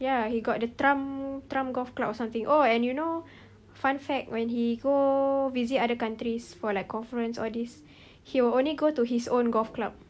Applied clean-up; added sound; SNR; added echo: none; none; none; none.